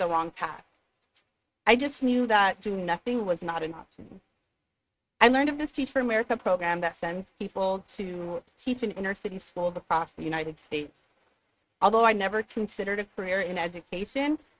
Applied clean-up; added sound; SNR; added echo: neural mask model RNNoise.